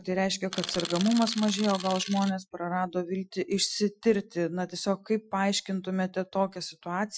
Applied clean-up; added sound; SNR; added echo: classical method Wiener filter.